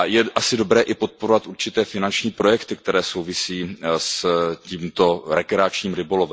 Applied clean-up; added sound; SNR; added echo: none; none; none; none.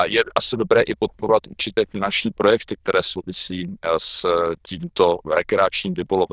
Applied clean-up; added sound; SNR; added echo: neural diffusion model UNIVERSE++.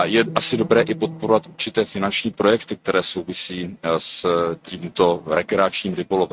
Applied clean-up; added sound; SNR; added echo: neural mask model RNNoise.